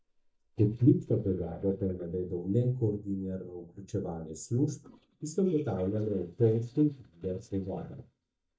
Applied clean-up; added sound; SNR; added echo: neural mask model DeepFilterNet 3.